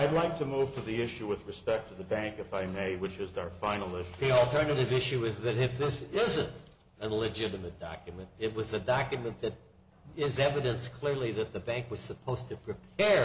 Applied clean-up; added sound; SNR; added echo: none; none; none; none.